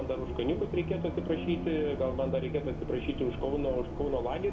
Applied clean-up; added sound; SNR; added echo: none; Bus; 4 dB; reverberation time 0.5 s.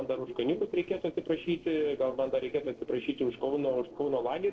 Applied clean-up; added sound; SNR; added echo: neural separator model SepFormer DNS4.